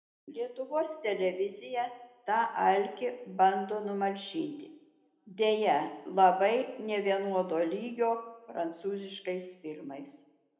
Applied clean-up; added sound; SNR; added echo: none; none; none; reverberation time 0.8 s.